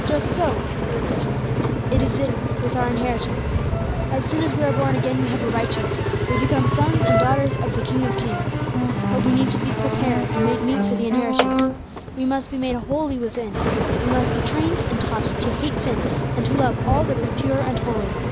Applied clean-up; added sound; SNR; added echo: none; Engine; -3 dB; none.